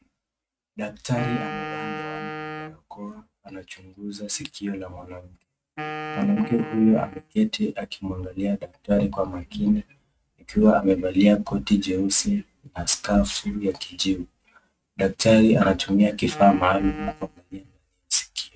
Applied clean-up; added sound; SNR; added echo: neural mask model RNNoise.